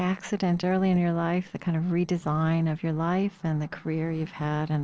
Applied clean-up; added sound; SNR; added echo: neural separator model SepFormer DNS4.